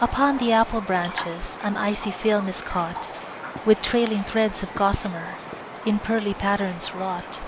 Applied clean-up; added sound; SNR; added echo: none; Raindrop; 11 dB; none.